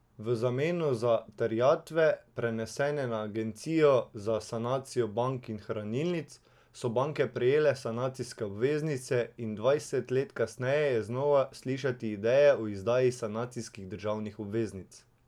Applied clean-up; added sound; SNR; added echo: none; none; none; none.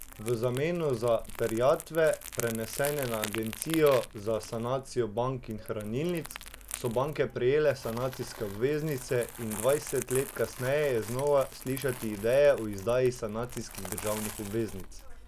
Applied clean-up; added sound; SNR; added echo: none; Crumpling, crinkling; 13 dB; none.